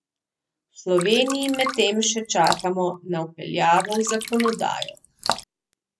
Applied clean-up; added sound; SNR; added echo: none; Drip; 7 dB; none.